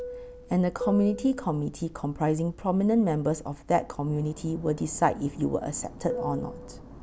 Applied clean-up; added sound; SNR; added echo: none; Fixed-wing aircraft, airplane; 13 dB; none.